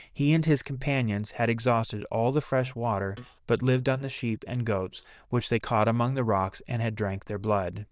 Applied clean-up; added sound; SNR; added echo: neural diffusion model UNIVERSE++.